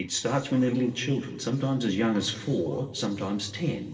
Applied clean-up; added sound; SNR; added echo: neural separator model SepFormer DNS4.